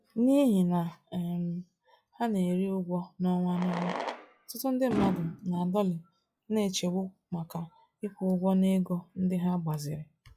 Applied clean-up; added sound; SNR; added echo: classical method log-MMSE.